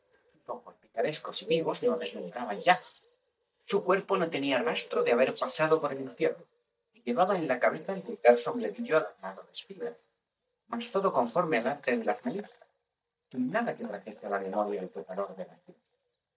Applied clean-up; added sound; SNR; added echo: neural mask model DeepFilterNet 3.